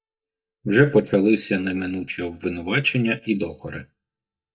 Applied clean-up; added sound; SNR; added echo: neural mask model DeepFilterNet 3.